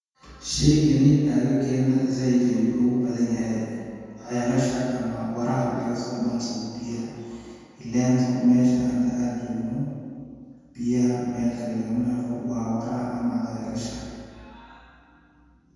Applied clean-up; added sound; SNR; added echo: none; none; none; reverberation time 2.1 s.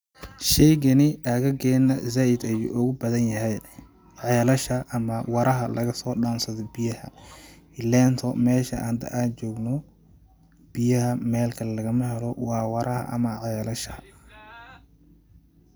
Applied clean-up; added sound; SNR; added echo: none; none; none; none.